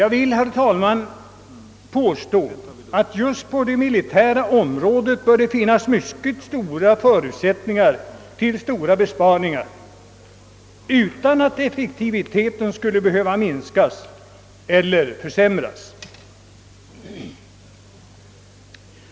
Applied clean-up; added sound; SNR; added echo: none; none; none; none.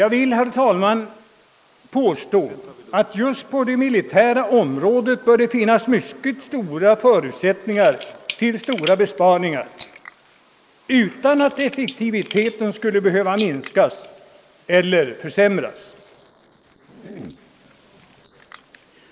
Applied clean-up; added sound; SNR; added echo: neural mask model Resemble Enhance denoiser.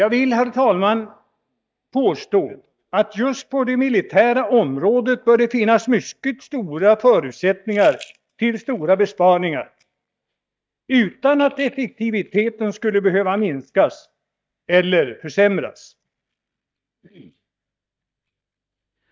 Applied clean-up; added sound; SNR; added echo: neural mask model DeepFilterNet 3.